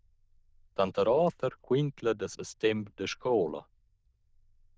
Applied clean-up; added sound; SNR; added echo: neural diffusion model UNIVERSE++.